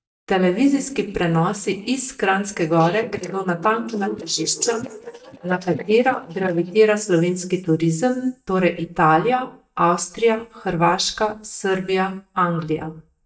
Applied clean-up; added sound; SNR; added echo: neural mask model DeepFilterNet 3.